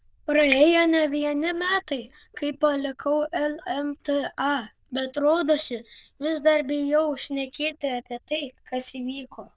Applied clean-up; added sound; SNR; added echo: neural diffusion model UNIVERSE++.